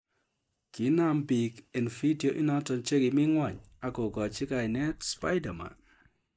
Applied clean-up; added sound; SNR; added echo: neural mask model DeepFilterNet 3.